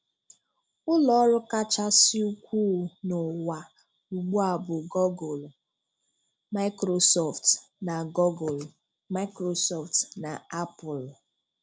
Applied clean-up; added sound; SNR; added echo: none; none; none; none.